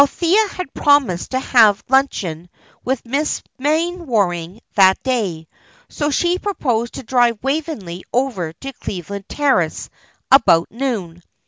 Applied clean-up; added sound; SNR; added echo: none; none; none; none.